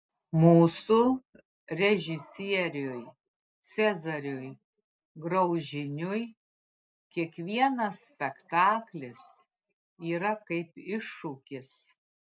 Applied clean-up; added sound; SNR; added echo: none; none; none; none.